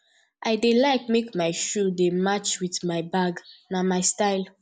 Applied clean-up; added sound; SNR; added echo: none; none; none; none.